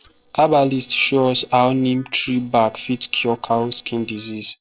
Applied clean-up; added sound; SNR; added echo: neural separator model SepFormer DNS4.